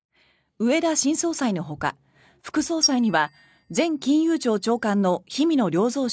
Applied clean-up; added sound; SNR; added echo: neural mask model DeepFilterNet 3.